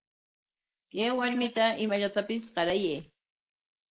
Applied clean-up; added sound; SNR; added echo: neural mask model Resemble Enhance denoiser.